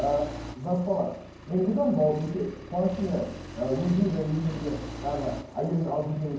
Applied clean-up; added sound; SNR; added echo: none; Accelerating, revving, vroom; 13 dB; reverberation time 0.9 s.